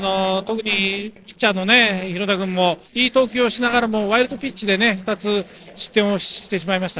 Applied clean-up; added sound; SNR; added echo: neural separator model SepFormer DNS4.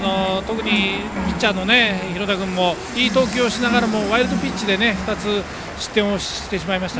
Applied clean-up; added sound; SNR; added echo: none; Frying (food) / Dishes, pots, and pans; 15 dB; none.